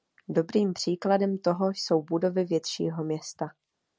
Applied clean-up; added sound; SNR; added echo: none; none; none; none.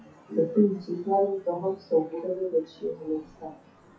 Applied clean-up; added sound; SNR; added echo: classical method WPE with log-MMSE.